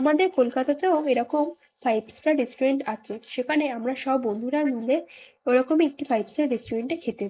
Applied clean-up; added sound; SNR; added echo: neural mask model Resemble Enhance denoiser.